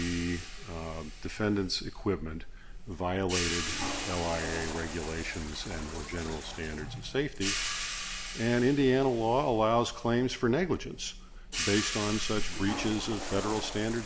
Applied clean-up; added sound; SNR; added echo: none; Hi-hat + Toilet flush / Water; 8 dB; none.